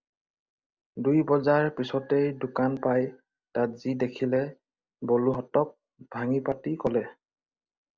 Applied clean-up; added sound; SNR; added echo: none; none; none; none.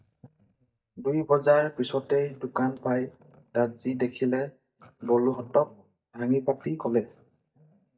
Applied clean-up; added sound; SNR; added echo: neural mask model DeepFilterNet 3.